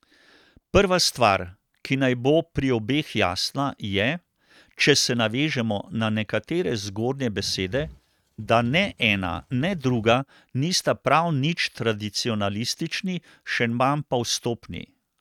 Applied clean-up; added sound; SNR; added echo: neural mask model RNNoise.